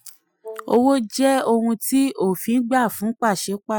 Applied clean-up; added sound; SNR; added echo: classical method spectral subtraction.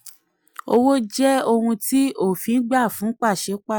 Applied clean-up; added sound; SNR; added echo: none; none; none; none.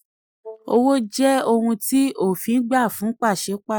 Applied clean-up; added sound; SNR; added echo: neural mask model DeepFilterNet 3.